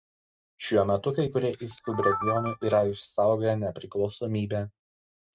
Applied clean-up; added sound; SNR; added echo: neural mask model RNNoise.